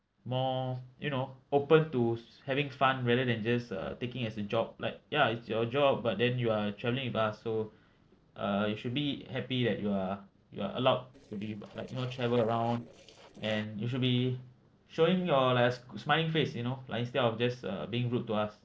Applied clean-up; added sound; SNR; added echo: neural separator model SepFormer DNS4.